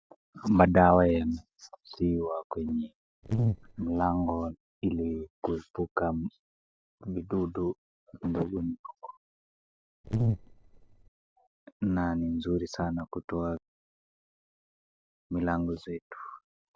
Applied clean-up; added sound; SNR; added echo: neural separator model SepFormer DNS4.